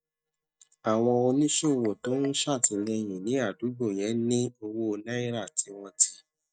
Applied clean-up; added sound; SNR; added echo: neural mask model DeepFilterNet 3.